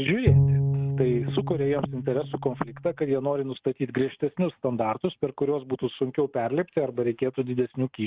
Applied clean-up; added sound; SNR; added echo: neural mask model RNNoise.